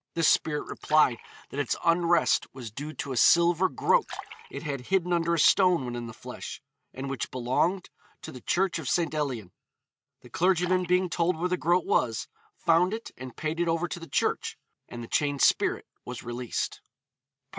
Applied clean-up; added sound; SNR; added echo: neural mask model RNNoise.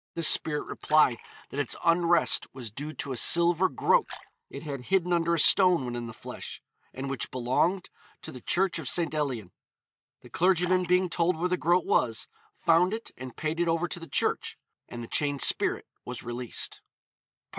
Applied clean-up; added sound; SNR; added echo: neural mask model DeepFilterNet 3.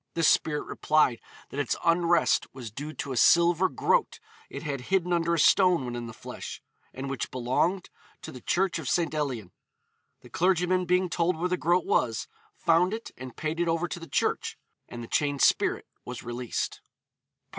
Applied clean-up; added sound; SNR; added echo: none; none; none; none.